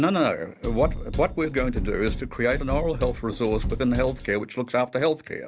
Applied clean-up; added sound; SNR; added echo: none; Drum kit; 5 dB; none.